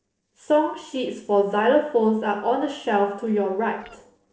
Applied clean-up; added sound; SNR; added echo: neural separator model SepFormer DNS4.